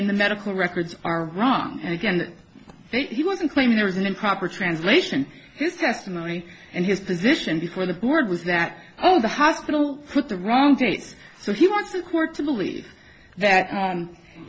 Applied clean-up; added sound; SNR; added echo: none; none; none; none.